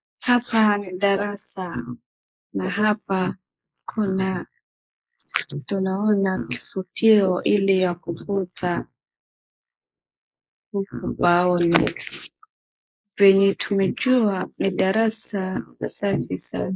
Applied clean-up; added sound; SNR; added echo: neural mask model Resemble Enhance denoiser.